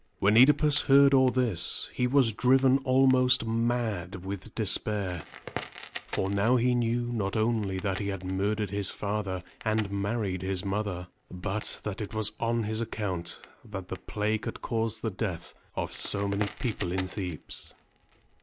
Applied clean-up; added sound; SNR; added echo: none; Crackle; 19 dB; none.